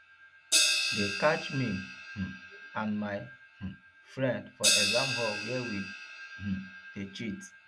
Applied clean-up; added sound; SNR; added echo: none; Crash cymbal; -2 dB; none.